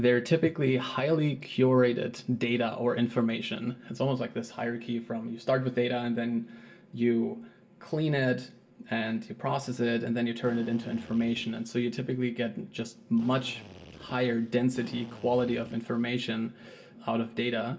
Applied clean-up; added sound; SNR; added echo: none; Drill; 19 dB; reverberation time 0.2 s.